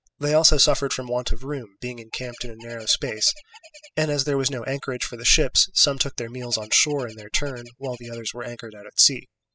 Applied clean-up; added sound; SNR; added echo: classical method spectral subtraction.